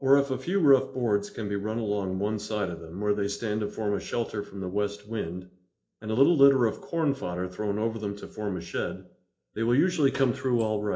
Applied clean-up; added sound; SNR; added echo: neural separator model SepFormer DNS4.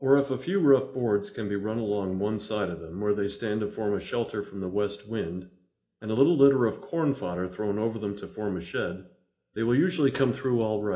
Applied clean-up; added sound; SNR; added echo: none; Door; 20 dB; reverberation time 0.4 s.